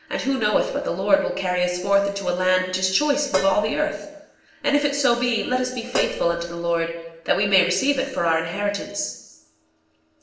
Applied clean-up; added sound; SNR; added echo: none; Dishes, pots, and pans; 8 dB; reverberation time 0.9 s.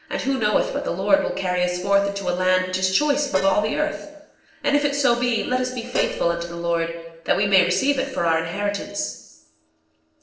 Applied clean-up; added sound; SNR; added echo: neural separator model SepFormer DNS4.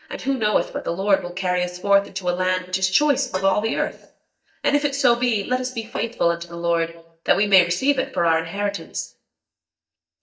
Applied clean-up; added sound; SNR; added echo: neural mask model DeepFilterNet 3.